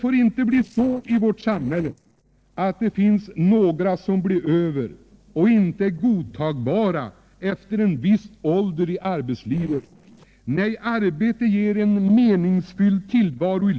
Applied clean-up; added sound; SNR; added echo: neural separator model SepFormer DNS4.